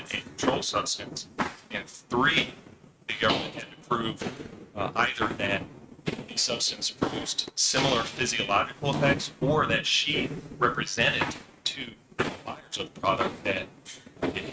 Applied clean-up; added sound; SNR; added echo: neural mask model RNNoise.